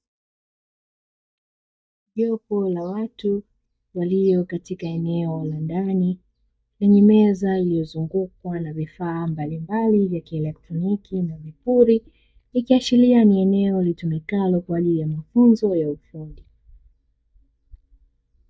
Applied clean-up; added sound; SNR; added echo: neural mask model DeepFilterNet 3.